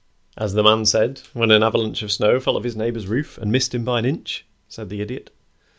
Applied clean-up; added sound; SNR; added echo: none; none; none; none.